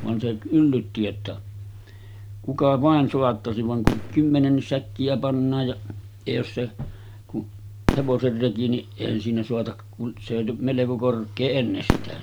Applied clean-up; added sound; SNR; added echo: none; Fireworks; 9 dB; none.